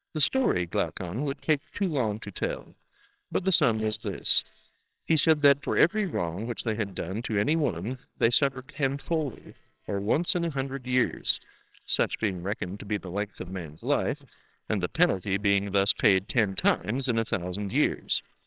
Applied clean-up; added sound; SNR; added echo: neural separator model SepFormer WHAMR!.